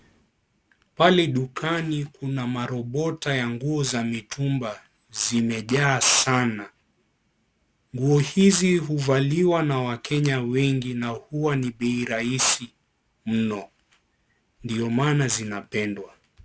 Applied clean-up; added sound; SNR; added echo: none; none; none; none.